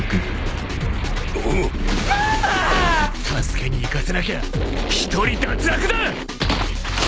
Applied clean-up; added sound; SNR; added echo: none; none; none; none.